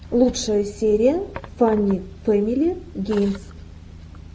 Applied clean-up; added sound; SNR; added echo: none; none; none; none.